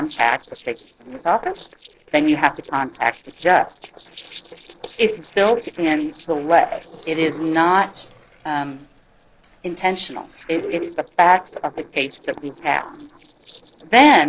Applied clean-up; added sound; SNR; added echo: neural separator model SepFormer DNS4.